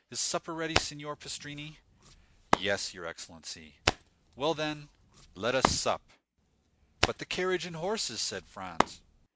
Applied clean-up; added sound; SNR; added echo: none; Hands; 1 dB; none.